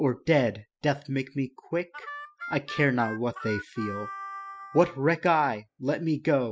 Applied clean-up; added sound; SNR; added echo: classical method spectral subtraction.